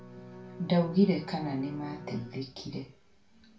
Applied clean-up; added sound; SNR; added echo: none; Bowed string instrument; 15 dB; reverberation time 0.3 s.